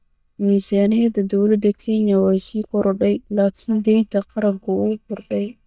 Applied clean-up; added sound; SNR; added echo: neural mask model DeepFilterNet 3.